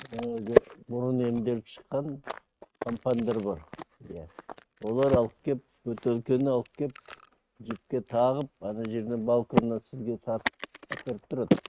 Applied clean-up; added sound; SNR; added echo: neural mask model RNNoise.